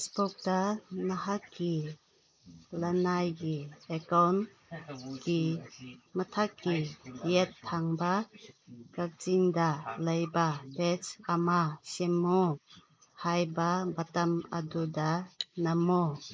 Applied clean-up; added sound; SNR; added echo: neural mask model Resemble Enhance denoiser.